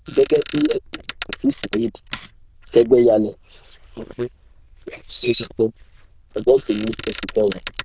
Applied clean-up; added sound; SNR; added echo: neural diffusion model UNIVERSE++.